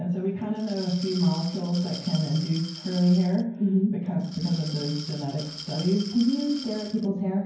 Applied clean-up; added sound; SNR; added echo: none; Glass; 15 dB; reverberation time 0.9 s.